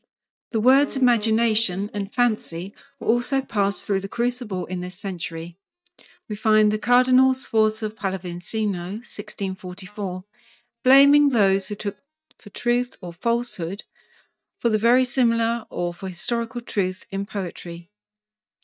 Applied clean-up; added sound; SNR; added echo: neural mask model DeepFilterNet 3.